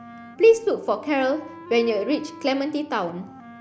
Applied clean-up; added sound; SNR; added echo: none; Wind instrument, woodwind instrument; 19 dB; none.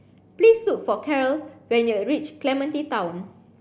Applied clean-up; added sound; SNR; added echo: none; none; none; none.